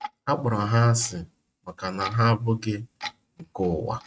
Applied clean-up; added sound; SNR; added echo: neural mask model RNNoise.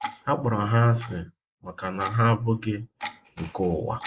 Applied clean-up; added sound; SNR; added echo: neural mask model Resemble Enhance denoiser.